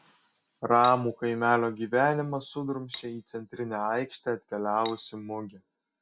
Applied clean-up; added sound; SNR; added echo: none; Cutlery, silverware; 15 dB; none.